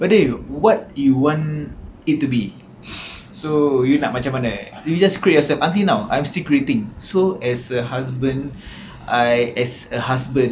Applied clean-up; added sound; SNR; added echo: none; none; none; none.